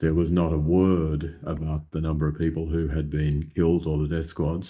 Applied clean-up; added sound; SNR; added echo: neural mask model DeepFilterNet 3.